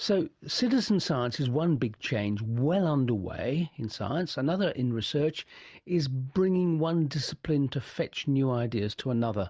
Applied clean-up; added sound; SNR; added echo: none; none; none; none.